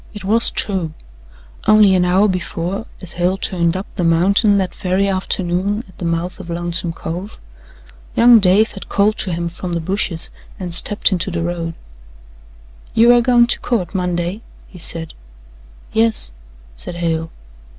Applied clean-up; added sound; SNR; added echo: none; none; none; none.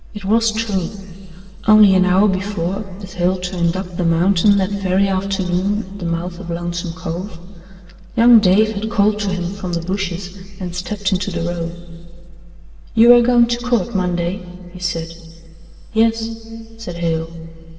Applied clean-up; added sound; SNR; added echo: none; none; none; reverberation time 2.6 s.